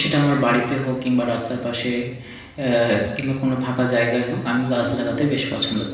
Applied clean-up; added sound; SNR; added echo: none; Bass guitar; 15 dB; reverberation time 1.1 s.